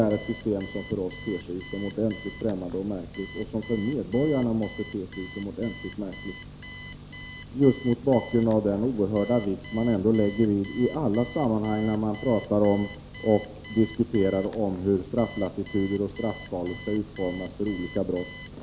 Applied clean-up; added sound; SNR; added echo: none; Alarm; 16 dB; none.